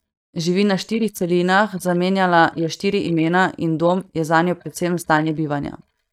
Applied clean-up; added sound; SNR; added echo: neural mask model DeepFilterNet 3.